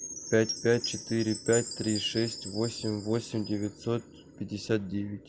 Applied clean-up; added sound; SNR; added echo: none; Chime; 10 dB; none.